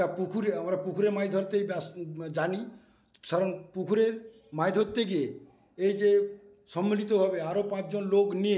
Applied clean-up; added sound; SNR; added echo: none; none; none; none.